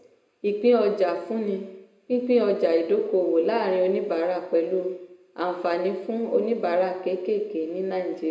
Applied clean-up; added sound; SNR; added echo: none; none; none; reverberation time 0.8 s.